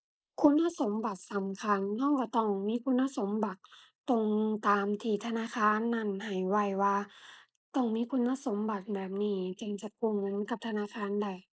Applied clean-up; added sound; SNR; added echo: neural mask model Resemble Enhance denoiser.